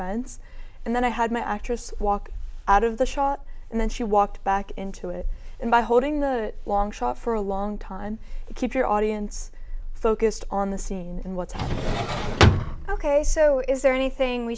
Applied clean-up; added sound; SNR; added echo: none; Drawer open or close; -2 dB; none.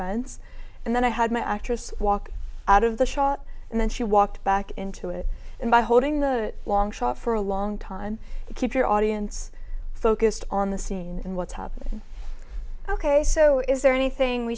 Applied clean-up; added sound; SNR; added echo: none; none; none; none.